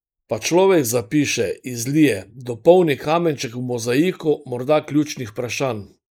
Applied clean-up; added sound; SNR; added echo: neural mask model Resemble Enhance denoiser.